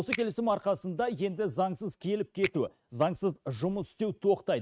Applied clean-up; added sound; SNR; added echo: neural mask model RNNoise.